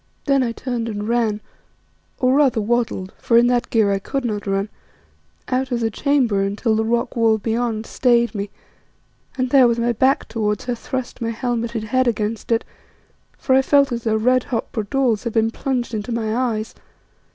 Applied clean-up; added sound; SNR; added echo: none; none; none; none.